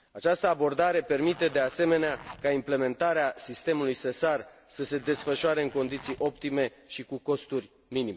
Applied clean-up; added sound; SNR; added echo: none; Zipper (clothing); 20 dB; none.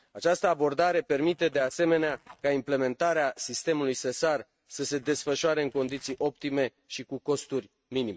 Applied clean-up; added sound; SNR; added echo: neural mask model RNNoise.